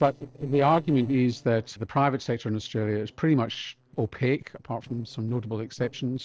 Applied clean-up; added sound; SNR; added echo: neural separator model SepFormer DNS4.